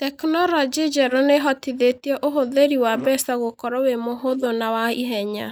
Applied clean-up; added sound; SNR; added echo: neural mask model Resemble Enhance denoiser.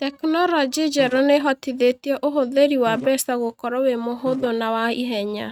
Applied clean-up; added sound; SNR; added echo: neural mask model RNNoise.